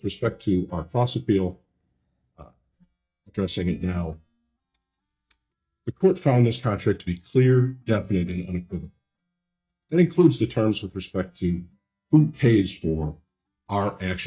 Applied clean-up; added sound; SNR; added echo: neural mask model DeepFilterNet 3.